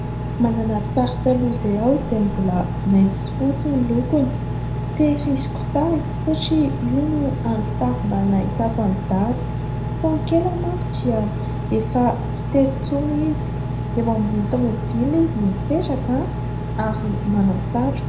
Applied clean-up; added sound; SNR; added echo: none; Engine; 3 dB; reverberation time 0.5 s.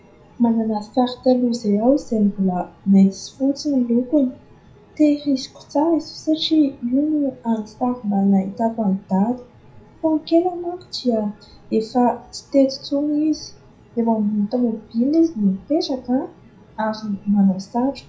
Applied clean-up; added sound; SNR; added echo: classical method WPE with log-MMSE.